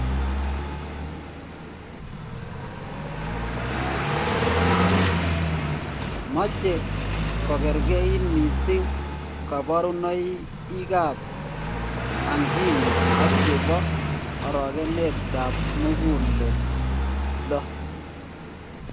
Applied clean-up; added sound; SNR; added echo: none; Car passing by; -4 dB; none.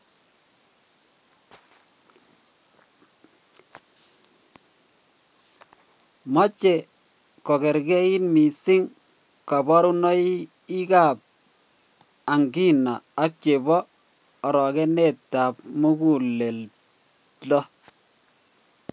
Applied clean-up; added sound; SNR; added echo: none; none; none; none.